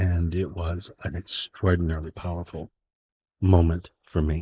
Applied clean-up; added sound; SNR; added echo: neural mask model Resemble Enhance denoiser.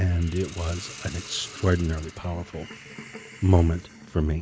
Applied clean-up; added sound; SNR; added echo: none; Hiss; 17 dB; none.